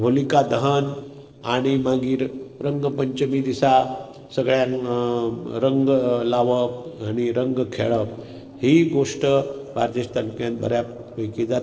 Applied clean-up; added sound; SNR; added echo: neural separator model SepFormer DNS4.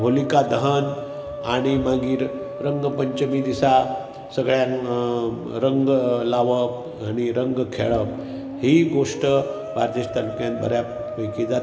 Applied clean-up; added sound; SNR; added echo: none; Musical instrument; 12 dB; reverberation time 1.9 s.